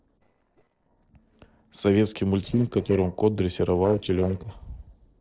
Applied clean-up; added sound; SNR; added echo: neural separator model SepFormer DNS4.